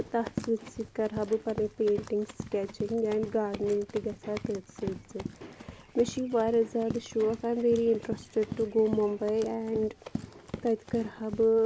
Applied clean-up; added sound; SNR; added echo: none; Run; 12 dB; none.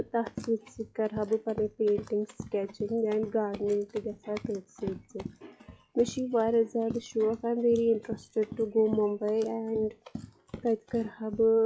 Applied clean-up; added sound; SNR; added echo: classical method log-MMSE.